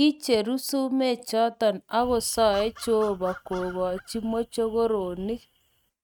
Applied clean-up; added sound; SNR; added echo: neural mask model RNNoise.